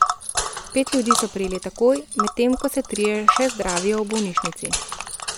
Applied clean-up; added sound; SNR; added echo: none; Tick; 2 dB; none.